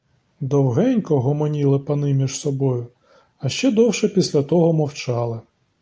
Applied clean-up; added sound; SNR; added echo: none; none; none; none.